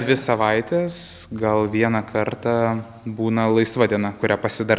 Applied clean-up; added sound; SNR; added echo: none; none; none; none.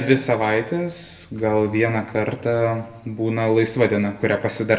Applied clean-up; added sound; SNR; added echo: none; none; none; reverberation time 0.5 s.